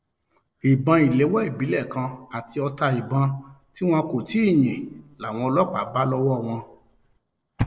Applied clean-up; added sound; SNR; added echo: neural separator model SepFormer DNS4.